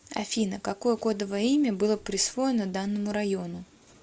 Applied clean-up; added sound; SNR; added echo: none; none; none; none.